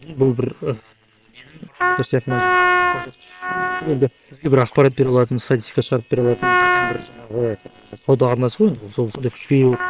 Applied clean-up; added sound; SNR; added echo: neural separator model SepFormer WHAM!.